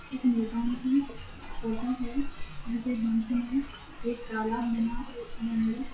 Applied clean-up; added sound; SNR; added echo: classical method WPE with log-MMSE.